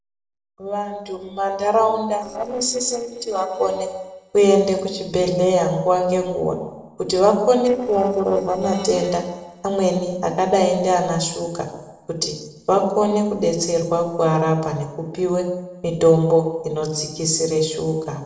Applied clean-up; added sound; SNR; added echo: neural separator model SepFormer DNS4.